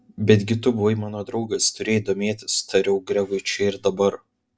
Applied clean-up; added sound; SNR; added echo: none; none; none; none.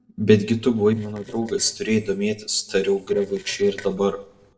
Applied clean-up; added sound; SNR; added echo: neural separator model SepFormer DNS4.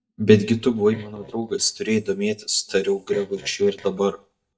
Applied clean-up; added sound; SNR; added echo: neural mask model DeepFilterNet 3.